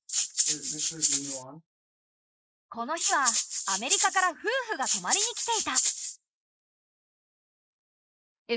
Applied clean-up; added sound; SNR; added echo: neural mask model Resemble Enhance denoiser.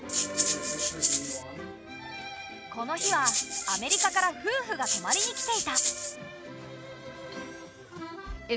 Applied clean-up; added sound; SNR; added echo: none; Rattle (instrument); -4 dB; none.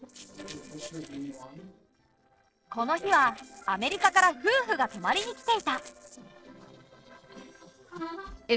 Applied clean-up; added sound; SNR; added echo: neural separator model SepFormer DNS4.